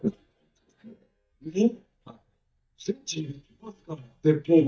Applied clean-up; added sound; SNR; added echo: neural mask model DeepFilterNet 3.